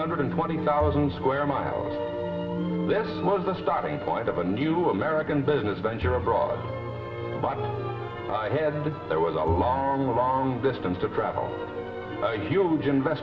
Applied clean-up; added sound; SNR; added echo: none; Bowed string instrument; 13 dB; reverberation time 1.6 s.